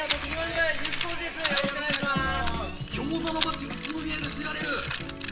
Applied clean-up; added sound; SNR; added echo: none; Rattle; 3 dB; reverberation time 0.9 s.